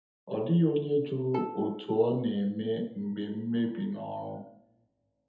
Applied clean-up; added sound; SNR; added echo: none; Bowed string instrument; 15 dB; reverberation time 0.7 s.